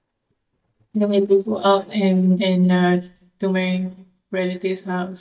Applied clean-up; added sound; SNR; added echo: neural mask model DeepFilterNet 3.